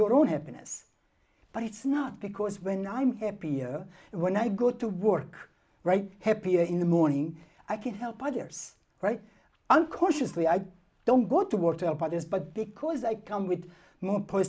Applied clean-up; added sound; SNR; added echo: none; none; none; none.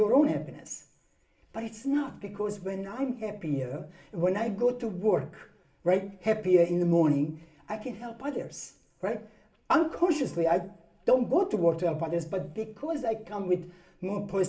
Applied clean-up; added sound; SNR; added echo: none; none; none; reverberation time 0.4 s.